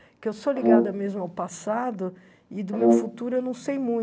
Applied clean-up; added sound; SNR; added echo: none; Brass instrument; -4 dB; none.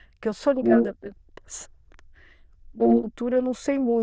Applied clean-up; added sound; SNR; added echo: neural diffusion model UNIVERSE++.